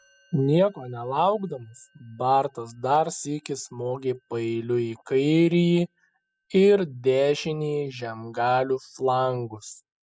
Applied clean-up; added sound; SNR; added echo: classical method spectral subtraction.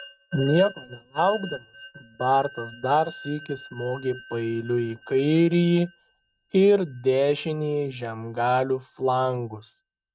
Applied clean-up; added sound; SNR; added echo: neural mask model RNNoise.